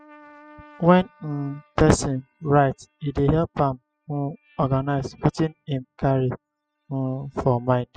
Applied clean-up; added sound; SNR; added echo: classical method spectral subtraction.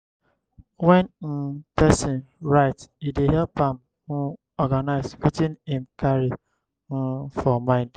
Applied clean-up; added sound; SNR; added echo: none; none; none; none.